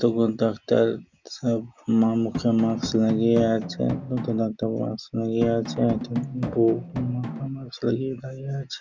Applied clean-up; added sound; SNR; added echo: none; Drum; 9 dB; none.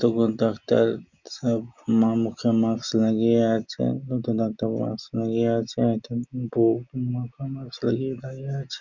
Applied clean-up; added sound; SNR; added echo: none; none; none; none.